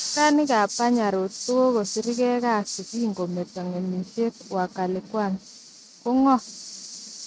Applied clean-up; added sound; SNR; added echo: neural mask model RNNoise.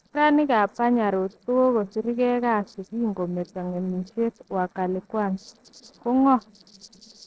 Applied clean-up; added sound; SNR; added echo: neural separator model SepFormer DNS4.